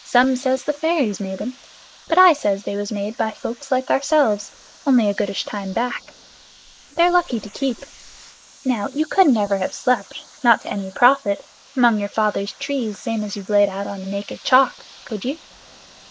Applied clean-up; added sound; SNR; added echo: neural mask model Resemble Enhance denoiser.